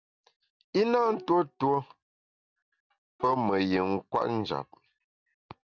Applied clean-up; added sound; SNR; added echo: none; Bowed string instrument; 19 dB; none.